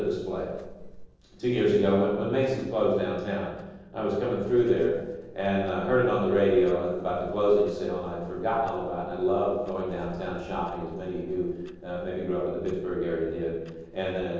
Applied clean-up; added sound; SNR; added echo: neural separator model SepFormer DNS4.